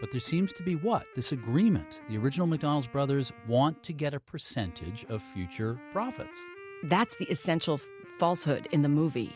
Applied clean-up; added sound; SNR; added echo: none; Wind instrument, woodwind instrument; 19 dB; none.